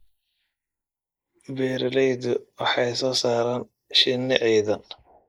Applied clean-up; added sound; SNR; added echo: neural mask model Resemble Enhance denoiser.